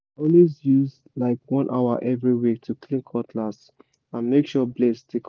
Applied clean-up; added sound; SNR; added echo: none; none; none; none.